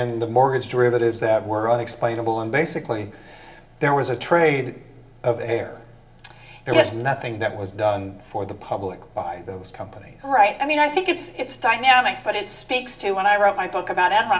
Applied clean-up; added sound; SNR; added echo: none; none; none; reverberation time 0.7 s.